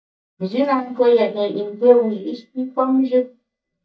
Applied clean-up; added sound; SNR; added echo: neural mask model DeepFilterNet 3.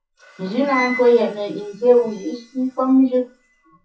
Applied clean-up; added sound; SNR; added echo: classical method WPE with log-MMSE.